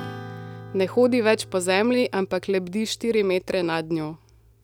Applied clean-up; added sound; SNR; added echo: none; Acoustic guitar / Strum; 18 dB; none.